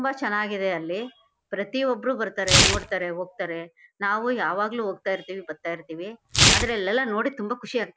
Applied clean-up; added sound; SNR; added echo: none; Tearing; 0 dB; none.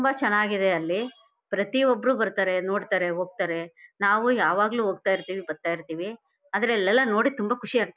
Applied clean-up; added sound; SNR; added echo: none; none; none; none.